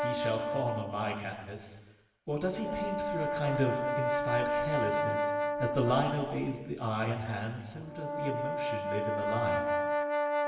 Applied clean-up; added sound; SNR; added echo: none; Brass instrument; -1 dB; reverberation time 1.3 s.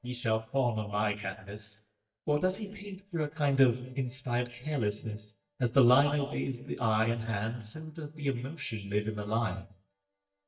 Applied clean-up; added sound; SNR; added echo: neural mask model DeepFilterNet 3.